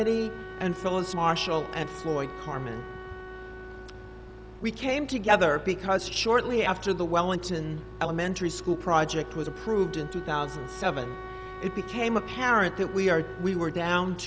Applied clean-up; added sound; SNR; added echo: none; Wind instrument, woodwind instrument; 15 dB; none.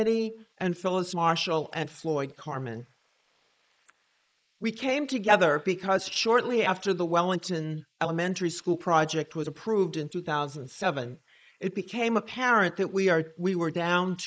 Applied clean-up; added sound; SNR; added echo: neural mask model Resemble Enhance denoiser.